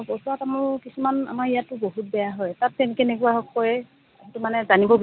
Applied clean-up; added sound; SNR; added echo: none; none; none; none.